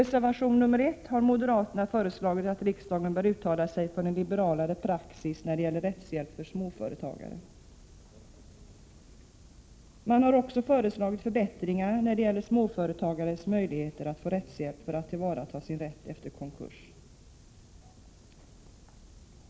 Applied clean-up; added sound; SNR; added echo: none; none; none; none.